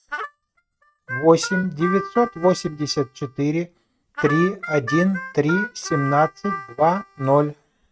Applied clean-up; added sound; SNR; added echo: neural mask model RNNoise.